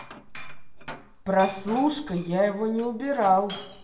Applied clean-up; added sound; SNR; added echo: none; Glass; 18 dB; reverberation time 0.7 s.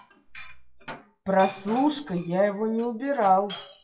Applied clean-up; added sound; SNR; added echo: classical method WPE with log-MMSE.